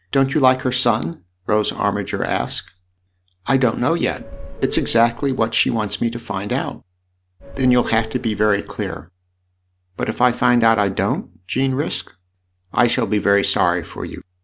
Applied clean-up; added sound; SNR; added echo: none; Subway, metro, underground / Doorbell; 11 dB; none.